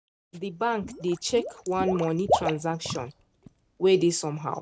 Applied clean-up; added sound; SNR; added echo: none; Water / Liquid; 6 dB; none.